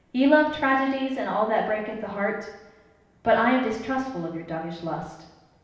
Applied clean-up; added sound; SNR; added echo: none; none; none; reverberation time 0.9 s.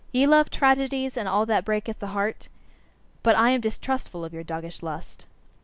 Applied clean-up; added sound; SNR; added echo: none; none; none; none.